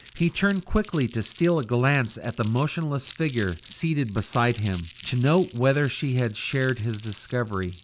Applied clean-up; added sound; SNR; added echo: none; Crumpling, crinkling; 14 dB; none.